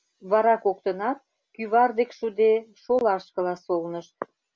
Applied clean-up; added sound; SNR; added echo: none; none; none; none.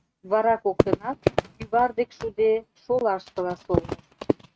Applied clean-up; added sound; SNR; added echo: neural mask model RNNoise.